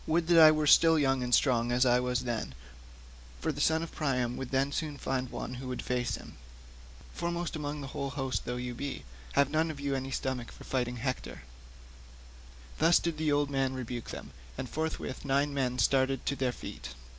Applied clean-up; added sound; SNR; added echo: none; none; none; none.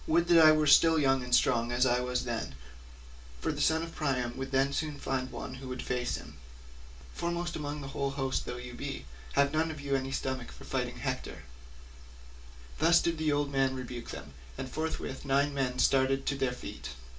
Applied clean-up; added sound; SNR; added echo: none; none; none; reverberation time 0.2 s.